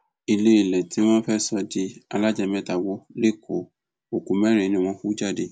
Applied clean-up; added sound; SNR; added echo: none; none; none; none.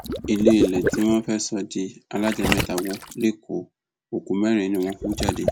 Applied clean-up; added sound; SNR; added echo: none; Water / Liquid; 4 dB; none.